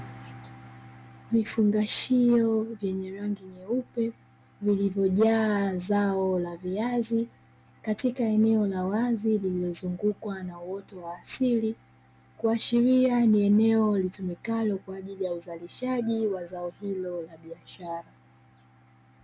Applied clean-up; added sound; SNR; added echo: none; none; none; none.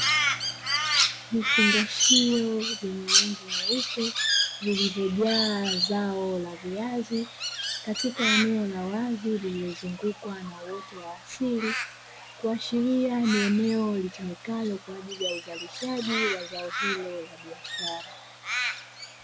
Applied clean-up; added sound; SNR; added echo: none; Crow; 0 dB; none.